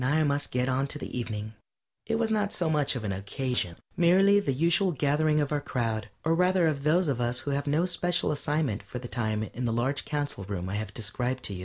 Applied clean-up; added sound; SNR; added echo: none; none; none; none.